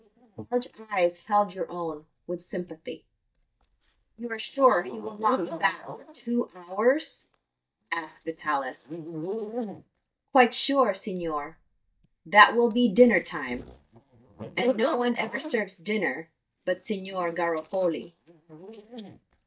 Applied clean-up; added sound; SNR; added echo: neural mask model DeepFilterNet 3.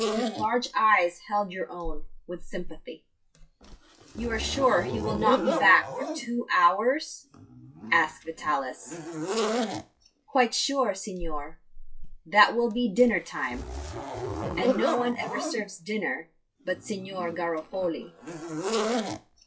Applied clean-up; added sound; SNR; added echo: classical method WPE with log-MMSE.